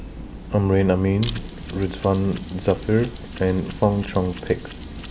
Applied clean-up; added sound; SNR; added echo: none; Mechanisms; 12 dB; none.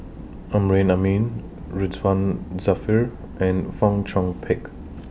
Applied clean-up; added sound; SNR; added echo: none; none; none; none.